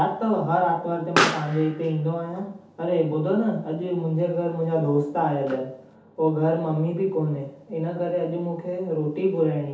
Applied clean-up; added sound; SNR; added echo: none; Explosion; 10 dB; reverberation time 0.5 s.